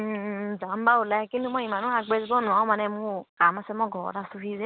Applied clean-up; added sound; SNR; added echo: none; none; none; none.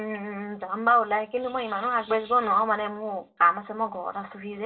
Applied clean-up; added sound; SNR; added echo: none; none; none; reverberation time 0.2 s.